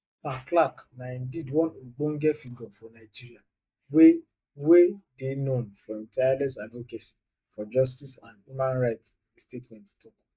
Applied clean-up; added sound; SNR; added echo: neural mask model DeepFilterNet 3.